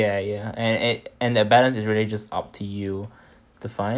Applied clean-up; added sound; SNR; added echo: none; none; none; none.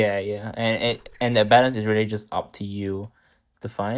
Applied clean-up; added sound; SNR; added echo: neural mask model DeepFilterNet 3.